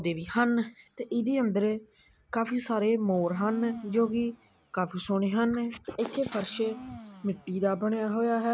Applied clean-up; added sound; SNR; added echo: none; Domestic sounds, home sounds; 19 dB; none.